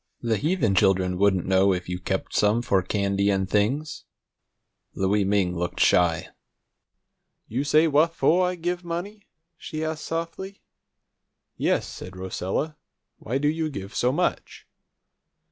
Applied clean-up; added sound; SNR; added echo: none; none; none; none.